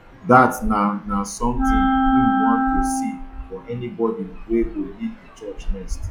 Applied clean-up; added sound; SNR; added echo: classical method log-MMSE.